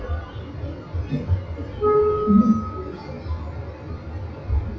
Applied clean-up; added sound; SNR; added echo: classical method WPE with log-MMSE.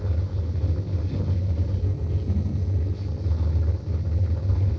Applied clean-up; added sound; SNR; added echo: neural separator model SepFormer DNS4.